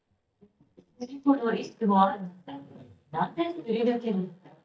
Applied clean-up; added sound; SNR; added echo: neural mask model DeepFilterNet 3.